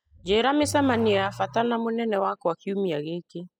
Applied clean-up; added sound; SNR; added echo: classical method spectral subtraction.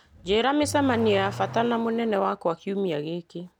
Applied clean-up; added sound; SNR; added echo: none; Accelerating, revving, vroom / Car; 15 dB; none.